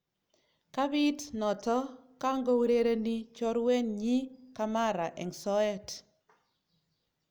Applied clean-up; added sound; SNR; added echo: none; none; none; none.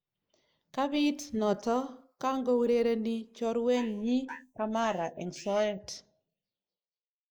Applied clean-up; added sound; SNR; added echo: neural mask model Resemble Enhance denoiser.